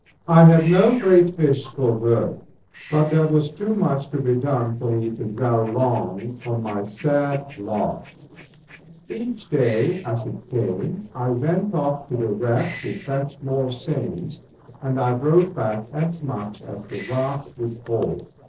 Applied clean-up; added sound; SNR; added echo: neural separator model SepFormer DNS4.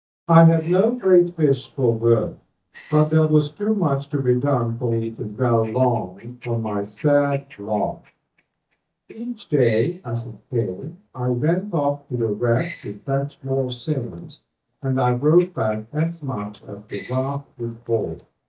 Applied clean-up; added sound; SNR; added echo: neural mask model DeepFilterNet 3.